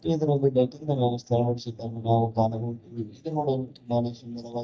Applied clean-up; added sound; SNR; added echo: neural mask model DeepFilterNet 3.